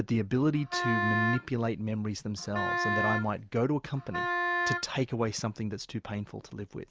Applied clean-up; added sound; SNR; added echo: none; Wind instrument, woodwind instrument; 1 dB; none.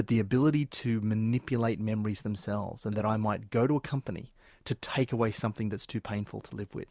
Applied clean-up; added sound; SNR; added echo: none; none; none; none.